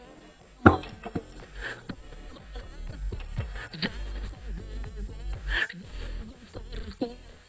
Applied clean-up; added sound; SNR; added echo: neural mask model DeepFilterNet 3.